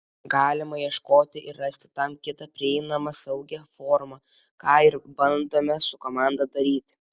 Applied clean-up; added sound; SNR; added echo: none; none; none; none.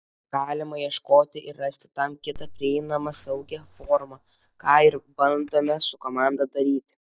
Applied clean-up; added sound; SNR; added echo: neural mask model DeepFilterNet 3.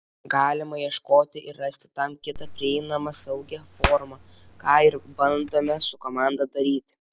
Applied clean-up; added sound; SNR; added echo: none; Hands; 10 dB; none.